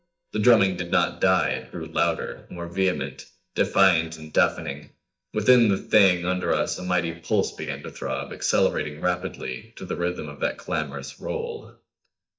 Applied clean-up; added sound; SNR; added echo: neural mask model DeepFilterNet 3.